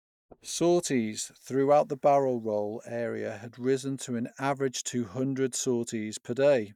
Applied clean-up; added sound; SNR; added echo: neural mask model DeepFilterNet 3.